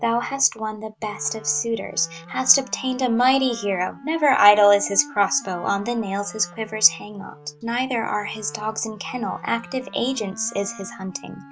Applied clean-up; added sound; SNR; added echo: none; Wind instrument, woodwind instrument; 20 dB; none.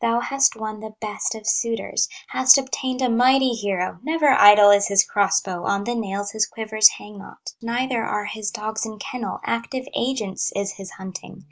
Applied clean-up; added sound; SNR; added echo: none; none; none; none.